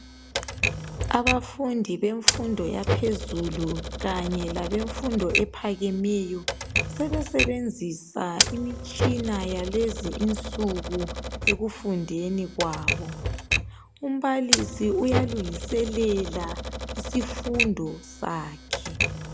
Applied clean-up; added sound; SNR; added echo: none; Typewriter; 1 dB; none.